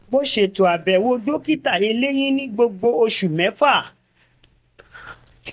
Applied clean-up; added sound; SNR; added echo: neural mask model DeepFilterNet 3.